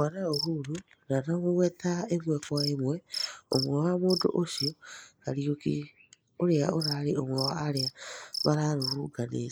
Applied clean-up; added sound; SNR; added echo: neural mask model Resemble Enhance denoiser.